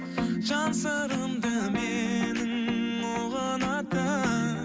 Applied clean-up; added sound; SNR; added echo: none; none; none; none.